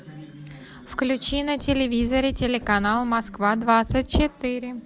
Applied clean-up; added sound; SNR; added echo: none; Explosion; 18 dB; none.